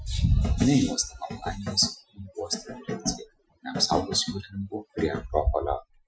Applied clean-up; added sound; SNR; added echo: classical method Wiener filter.